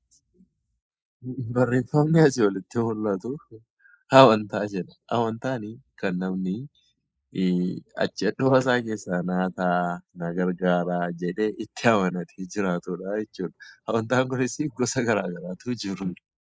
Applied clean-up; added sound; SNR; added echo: neural mask model Resemble Enhance denoiser.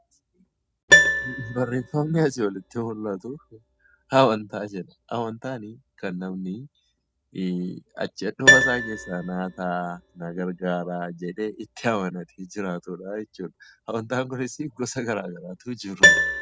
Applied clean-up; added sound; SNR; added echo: none; Piano; -2 dB; none.